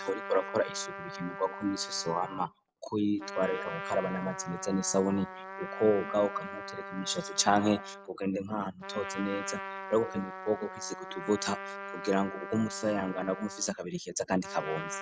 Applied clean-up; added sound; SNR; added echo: none; Trumpet; 10 dB; none.